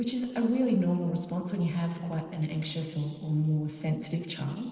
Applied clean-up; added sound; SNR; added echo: neural separator model SepFormer DNS4.